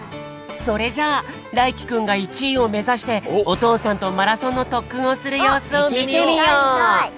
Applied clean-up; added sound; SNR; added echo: none; none; none; none.